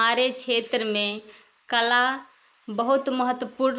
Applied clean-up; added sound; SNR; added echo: neural mask model Resemble Enhance denoiser.